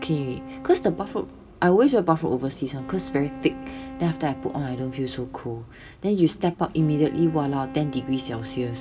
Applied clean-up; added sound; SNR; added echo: none; Wind instrument, woodwind instrument; 15 dB; reverberation time 2.3 s.